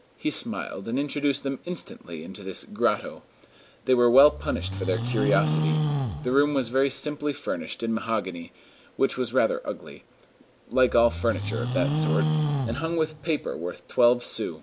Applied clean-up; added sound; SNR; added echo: none; Livestock, farm animals, working animals; 2 dB; none.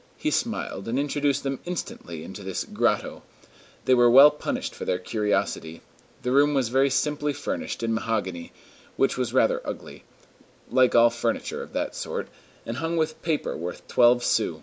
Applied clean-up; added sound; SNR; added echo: none; none; none; none.